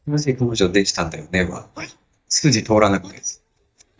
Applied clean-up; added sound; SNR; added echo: neural mask model DeepFilterNet 3.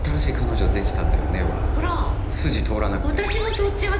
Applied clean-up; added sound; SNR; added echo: none; Aircraft; -4 dB; reverberation time 1.0 s.